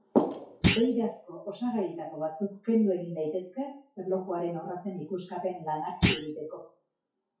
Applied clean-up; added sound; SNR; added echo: classical method WPE with log-MMSE.